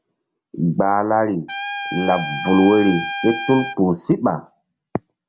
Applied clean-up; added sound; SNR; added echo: none; Trumpet; 7 dB; none.